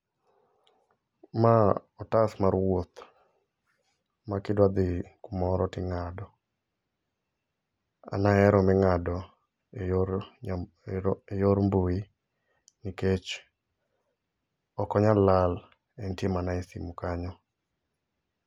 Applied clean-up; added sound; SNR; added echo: none; none; none; none.